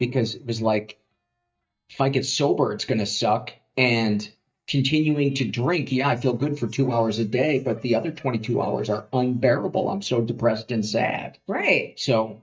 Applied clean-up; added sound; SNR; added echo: neural mask model DeepFilterNet 3.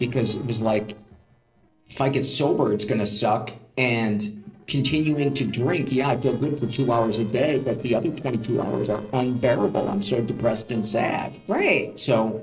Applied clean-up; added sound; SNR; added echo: neural separator model SepFormer DNS4.